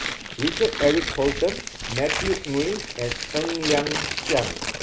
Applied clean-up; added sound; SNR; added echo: none; Tearing; 4 dB; none.